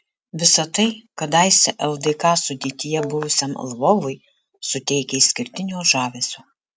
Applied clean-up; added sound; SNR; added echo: neural mask model RNNoise.